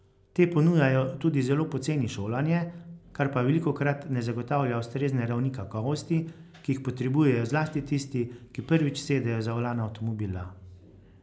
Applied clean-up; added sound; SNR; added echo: none; none; none; none.